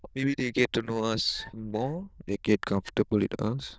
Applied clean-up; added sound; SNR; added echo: neural diffusion model UNIVERSE++.